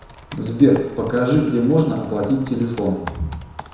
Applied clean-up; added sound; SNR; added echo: none; Computer keyboard; 19 dB; reverberation time 1.0 s.